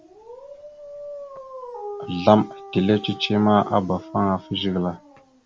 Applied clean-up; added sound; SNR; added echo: none; Dog; 15 dB; none.